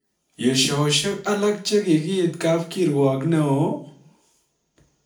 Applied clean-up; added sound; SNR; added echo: none; none; none; reverberation time 0.3 s.